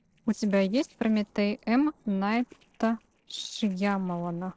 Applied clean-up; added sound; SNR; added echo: neural separator model SepFormer DNS4.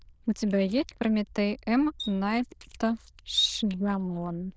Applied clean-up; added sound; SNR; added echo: neural diffusion model UNIVERSE++.